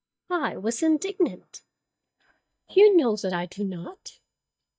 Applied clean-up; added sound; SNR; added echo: neural mask model DeepFilterNet 3.